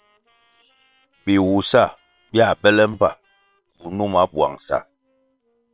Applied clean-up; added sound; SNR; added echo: neural separator model SepFormer WHAM!.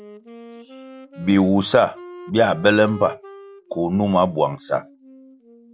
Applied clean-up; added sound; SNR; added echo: none; Wind instrument, woodwind instrument; 20 dB; none.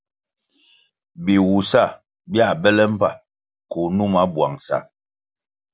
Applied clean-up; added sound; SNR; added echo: none; none; none; none.